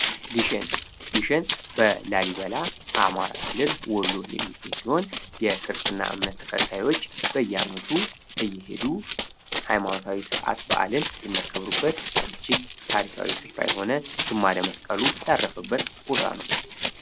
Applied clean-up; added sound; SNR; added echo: none; Run; -2 dB; none.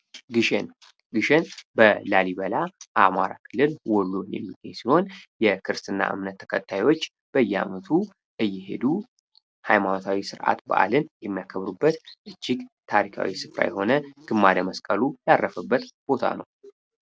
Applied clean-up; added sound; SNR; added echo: none; none; none; none.